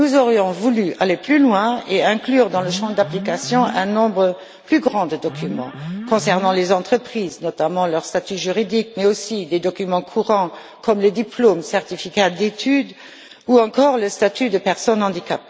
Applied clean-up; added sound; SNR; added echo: none; Alarm; 11 dB; none.